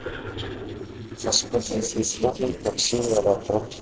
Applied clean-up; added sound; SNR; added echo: neural separator model SepFormer DNS4.